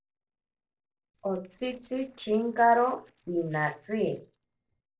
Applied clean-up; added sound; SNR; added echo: neural separator model SepFormer DNS4.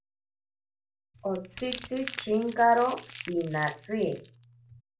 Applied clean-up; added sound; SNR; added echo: none; Crumpling, crinkling; 12 dB; reverberation time 0.3 s.